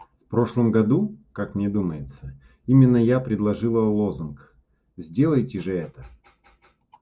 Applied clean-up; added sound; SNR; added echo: none; none; none; none.